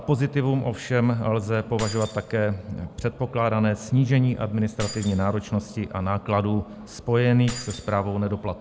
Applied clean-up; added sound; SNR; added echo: none; Keys jangling; 16 dB; none.